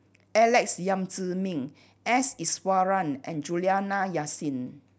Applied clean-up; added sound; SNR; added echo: none; none; none; none.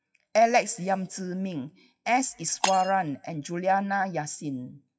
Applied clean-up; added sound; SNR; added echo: classical method WPE with log-MMSE.